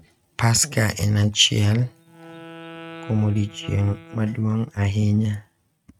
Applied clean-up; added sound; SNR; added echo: neural mask model RNNoise.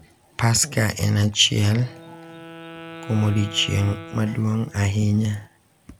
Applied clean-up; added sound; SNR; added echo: none; Wind instrument, woodwind instrument; 19 dB; none.